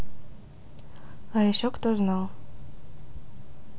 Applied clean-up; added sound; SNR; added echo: none; none; none; none.